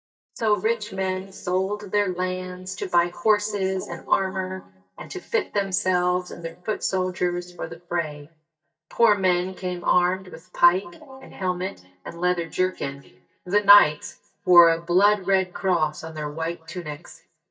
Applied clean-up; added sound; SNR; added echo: neural mask model DeepFilterNet 3.